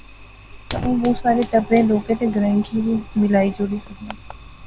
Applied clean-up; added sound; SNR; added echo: none; Fire; 15 dB; none.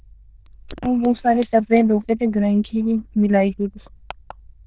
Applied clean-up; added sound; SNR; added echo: neural diffusion model UNIVERSE++.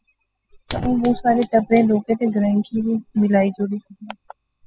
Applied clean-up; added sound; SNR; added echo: classical method spectral subtraction.